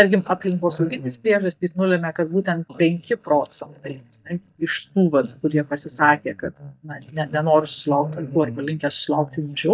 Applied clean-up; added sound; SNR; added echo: neural mask model DeepFilterNet 3.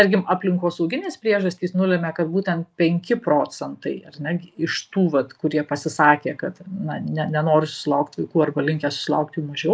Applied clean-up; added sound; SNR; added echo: none; none; none; none.